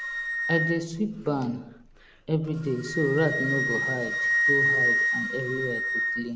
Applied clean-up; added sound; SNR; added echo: none; Wind instrument, woodwind instrument; -1 dB; none.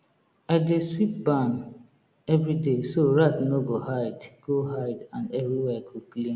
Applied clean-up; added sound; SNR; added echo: none; none; none; none.